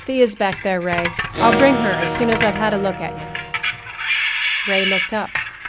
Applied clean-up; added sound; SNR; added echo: none; Screech + Acoustic guitar / Strum; 2 dB; none.